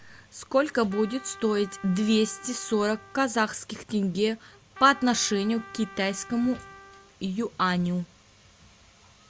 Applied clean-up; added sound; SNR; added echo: none; Trumpet; 19 dB; none.